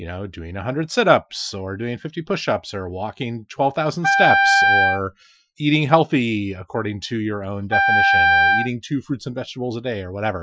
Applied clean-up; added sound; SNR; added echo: classical method Wiener filter.